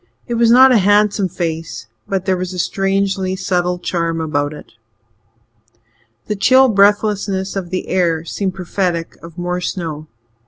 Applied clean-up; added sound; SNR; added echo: none; none; none; none.